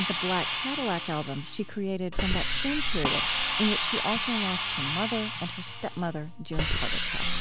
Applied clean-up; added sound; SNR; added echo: none; Hiss; -4 dB; none.